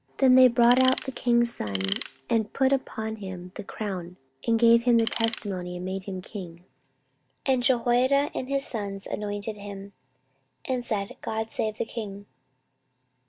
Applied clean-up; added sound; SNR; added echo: none; Tools; 9 dB; none.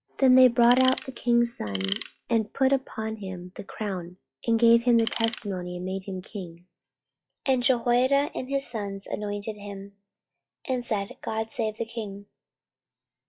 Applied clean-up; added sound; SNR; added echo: classical method log-MMSE.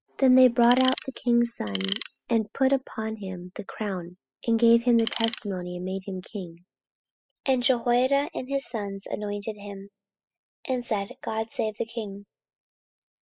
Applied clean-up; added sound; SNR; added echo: classical method spectral subtraction.